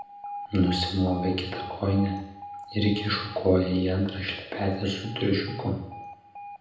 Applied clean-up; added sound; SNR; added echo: none; Alarm; 14 dB; reverberation time 0.8 s.